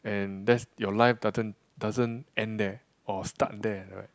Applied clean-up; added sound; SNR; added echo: none; none; none; none.